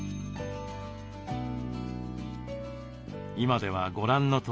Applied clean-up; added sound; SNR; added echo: none; none; none; none.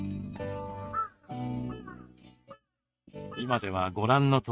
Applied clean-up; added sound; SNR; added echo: neural mask model RNNoise.